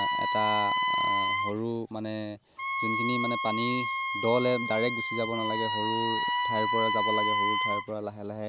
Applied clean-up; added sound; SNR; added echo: none; Wind instrument, woodwind instrument; -3 dB; none.